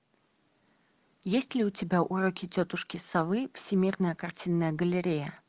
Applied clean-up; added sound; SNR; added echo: none; none; none; none.